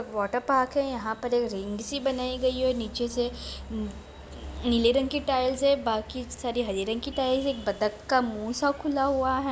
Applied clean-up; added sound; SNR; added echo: none; none; none; none.